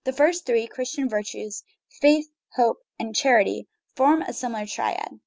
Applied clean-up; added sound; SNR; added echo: none; none; none; none.